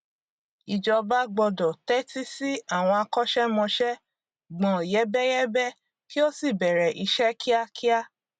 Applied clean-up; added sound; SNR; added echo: none; none; none; none.